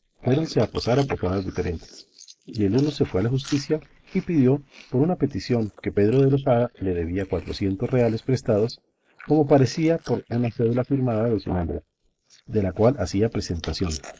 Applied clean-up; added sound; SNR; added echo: neural mask model Resemble Enhance denoiser.